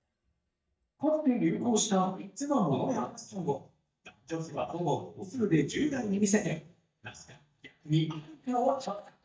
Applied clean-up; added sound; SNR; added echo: neural mask model DeepFilterNet 3.